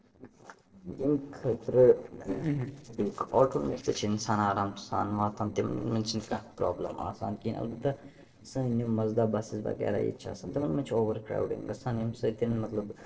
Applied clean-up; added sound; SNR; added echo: neural separator model SepFormer DNS4.